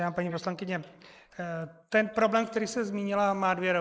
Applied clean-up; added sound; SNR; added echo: neural mask model Resemble Enhance denoiser.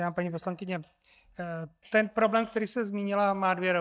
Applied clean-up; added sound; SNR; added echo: neural mask model DeepFilterNet 3.